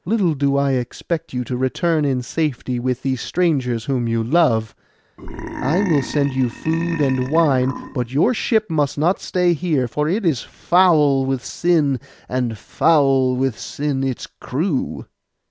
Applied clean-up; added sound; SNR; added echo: none; Burping, eructation; 10 dB; none.